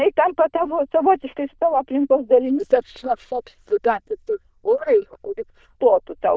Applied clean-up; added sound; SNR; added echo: neural diffusion model UNIVERSE++.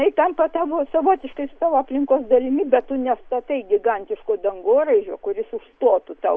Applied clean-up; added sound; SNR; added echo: none; none; none; none.